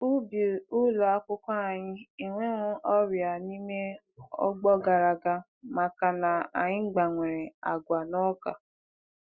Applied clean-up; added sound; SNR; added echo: none; none; none; none.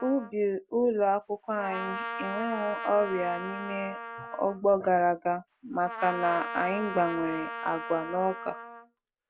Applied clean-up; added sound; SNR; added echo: none; Trumpet; 9 dB; none.